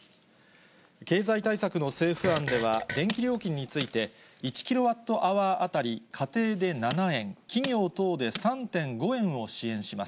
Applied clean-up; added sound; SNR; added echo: none; Tools + Fart; 11 dB; none.